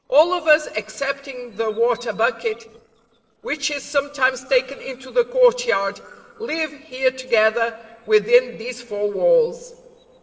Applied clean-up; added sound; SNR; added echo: neural separator model SepFormer DNS4.